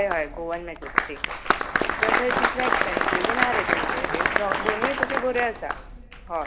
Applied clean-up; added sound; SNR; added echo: none; Applause; -4 dB; reverberation time 2.2 s.